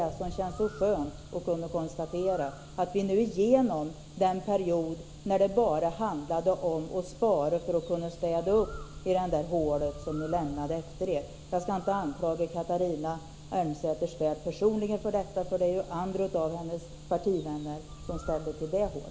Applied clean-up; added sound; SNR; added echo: none; Bird; 19 dB; reverberation time 0.9 s.